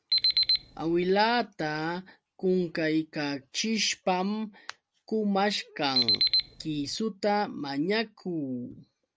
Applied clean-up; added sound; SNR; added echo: none; Alarm; -2 dB; none.